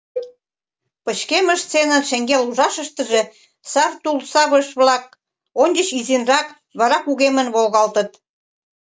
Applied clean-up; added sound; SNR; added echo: none; Cowbell; 17 dB; none.